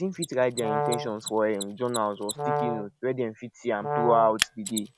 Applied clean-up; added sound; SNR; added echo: none; Brass instrument + Mechanisms; 4 dB; none.